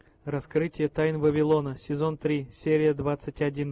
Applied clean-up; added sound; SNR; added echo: none; none; none; none.